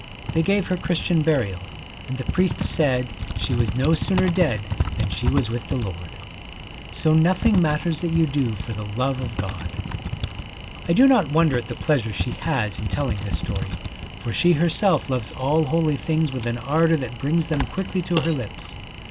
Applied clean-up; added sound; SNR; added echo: none; Typing; 7 dB; none.